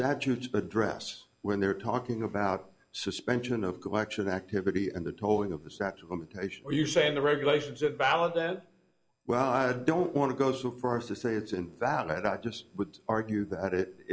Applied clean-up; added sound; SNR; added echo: none; none; none; none.